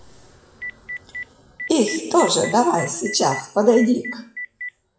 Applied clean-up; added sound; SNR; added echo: classical method WPE with log-MMSE.